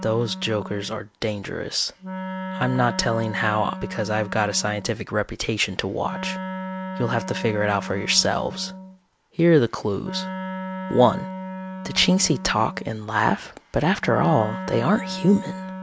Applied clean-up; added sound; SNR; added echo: none; Wind instrument, woodwind instrument; 10 dB; none.